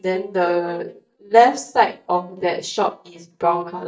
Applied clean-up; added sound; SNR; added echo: neural mask model DeepFilterNet 3.